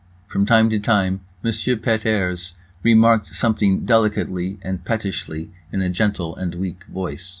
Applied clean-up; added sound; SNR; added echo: none; none; none; none.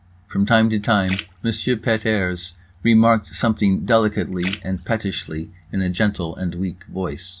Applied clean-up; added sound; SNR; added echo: none; Splash, splatter; 19 dB; none.